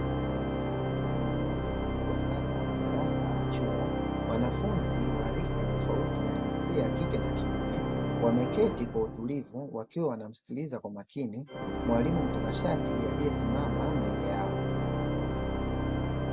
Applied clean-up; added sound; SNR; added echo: none; Organ; -4 dB; none.